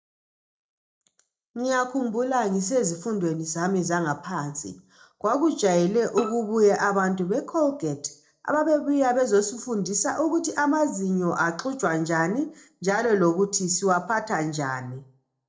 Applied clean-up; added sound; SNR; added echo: neural separator model SepFormer DNS4.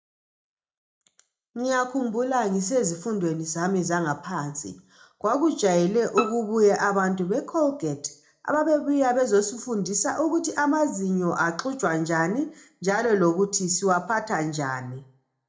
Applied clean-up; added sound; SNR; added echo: none; Bowed string instrument; 9 dB; reverberation time 0.3 s.